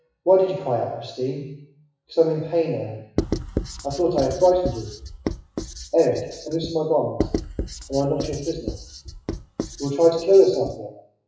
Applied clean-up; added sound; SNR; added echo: classical method WPE with log-MMSE.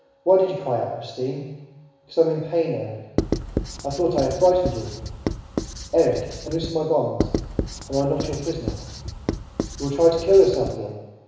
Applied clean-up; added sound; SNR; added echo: none; Writing; 6 dB; reverberation time 1.0 s.